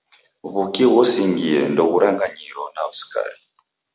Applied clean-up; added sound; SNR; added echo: none; none; none; none.